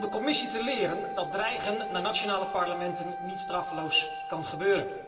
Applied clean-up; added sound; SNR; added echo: none; Wind instrument, woodwind instrument; 6 dB; reverberation time 2.2 s.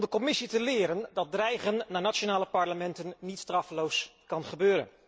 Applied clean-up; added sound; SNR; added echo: none; none; none; none.